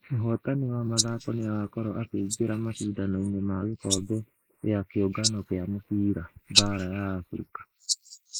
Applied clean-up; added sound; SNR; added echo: neural mask model Resemble Enhance denoiser.